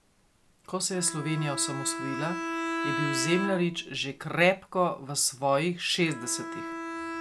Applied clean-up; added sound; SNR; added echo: none; Bowed string instrument; 6 dB; none.